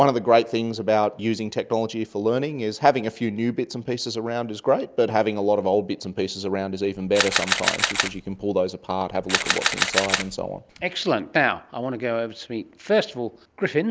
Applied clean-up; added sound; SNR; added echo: none; Camera; 1 dB; none.